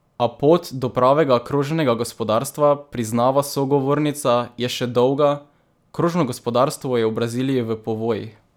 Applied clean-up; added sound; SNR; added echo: none; none; none; none.